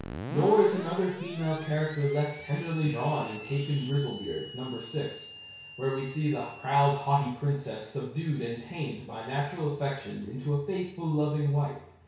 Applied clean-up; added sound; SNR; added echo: none; Screech; 16 dB; reverberation time 0.6 s.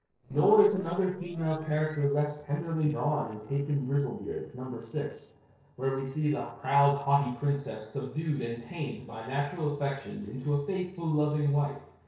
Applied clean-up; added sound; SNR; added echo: neural separator model SepFormer DNS4.